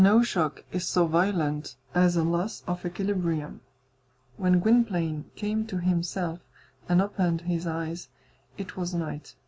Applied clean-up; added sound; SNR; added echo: none; none; none; none.